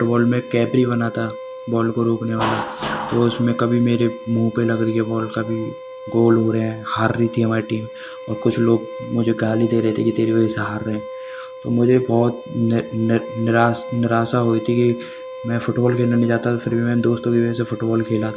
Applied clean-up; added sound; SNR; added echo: none; Bowed string instrument; 14 dB; none.